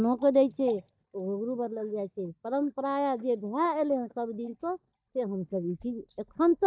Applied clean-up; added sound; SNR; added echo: neural mask model DeepFilterNet 3.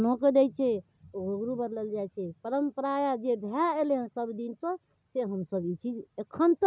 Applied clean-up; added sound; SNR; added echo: none; none; none; none.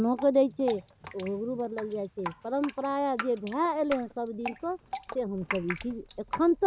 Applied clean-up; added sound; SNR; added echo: none; Drip; 12 dB; none.